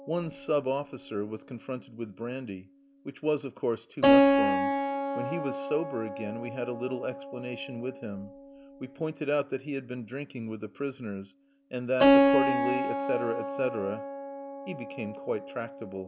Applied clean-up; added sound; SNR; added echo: none; Keyboard (musical); -3 dB; none.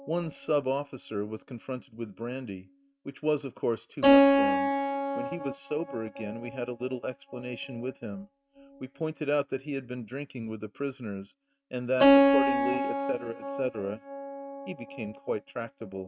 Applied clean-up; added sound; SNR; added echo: neural mask model RNNoise.